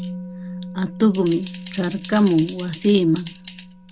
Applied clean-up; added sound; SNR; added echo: none; Typing + Musical instrument; 13 dB; none.